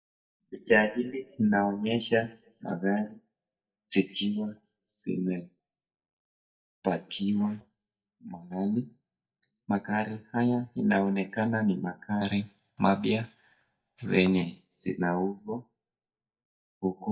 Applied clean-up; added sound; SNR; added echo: neural mask model DeepFilterNet 3.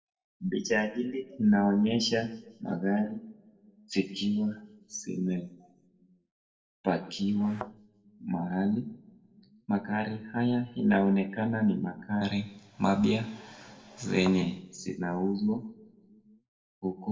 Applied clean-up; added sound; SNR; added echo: neural separator model SepFormer DNS4.